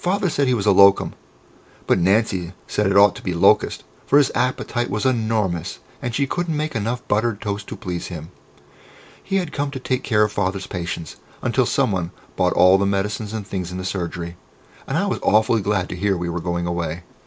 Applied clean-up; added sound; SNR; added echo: none; none; none; none.